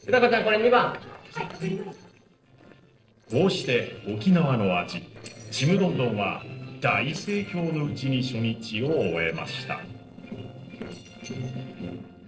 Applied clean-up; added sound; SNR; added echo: neural separator model SepFormer DNS4.